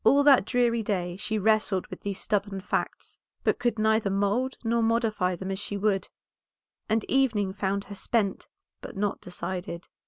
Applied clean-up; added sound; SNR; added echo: none; none; none; none.